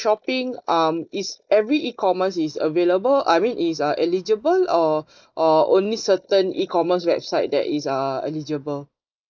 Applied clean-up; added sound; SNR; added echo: neural mask model Resemble Enhance denoiser.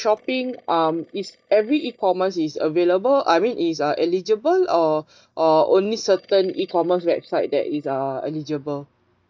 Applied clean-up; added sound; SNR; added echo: neural mask model DeepFilterNet 3.